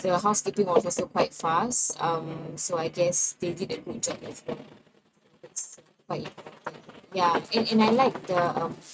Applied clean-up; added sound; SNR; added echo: neural mask model RNNoise.